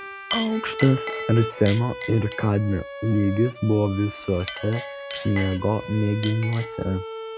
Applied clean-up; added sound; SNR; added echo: none; Bowed string instrument + Chink, clink; 10 dB; none.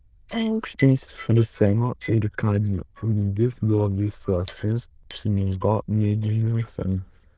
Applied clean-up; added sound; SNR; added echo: neural diffusion model UNIVERSE++.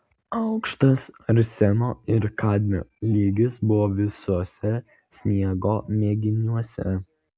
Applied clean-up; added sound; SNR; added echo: none; none; none; none.